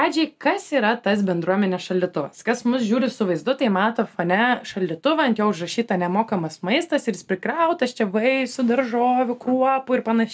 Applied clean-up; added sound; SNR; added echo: none; none; none; none.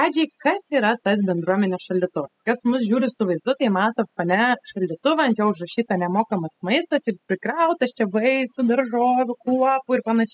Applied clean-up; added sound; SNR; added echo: classical method spectral subtraction.